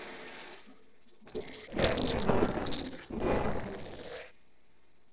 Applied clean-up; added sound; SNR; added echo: neural separator model SepFormer DNS4.